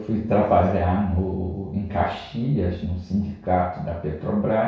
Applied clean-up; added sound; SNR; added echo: none; none; none; reverberation time 0.6 s.